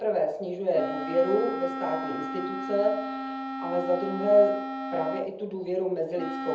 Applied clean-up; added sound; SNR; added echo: none; Wind instrument, woodwind instrument; 7 dB; reverberation time 0.7 s.